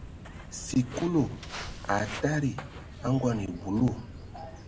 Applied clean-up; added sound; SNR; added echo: none; Walk, footsteps; 11 dB; none.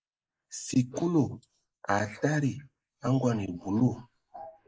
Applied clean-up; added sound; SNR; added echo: neural mask model Resemble Enhance denoiser.